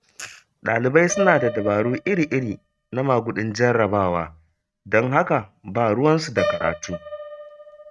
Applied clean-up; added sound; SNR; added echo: neural mask model RNNoise.